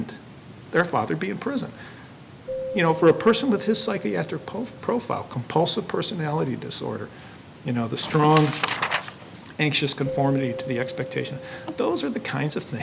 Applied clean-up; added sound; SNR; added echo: none; Keyboard (musical); 14 dB; none.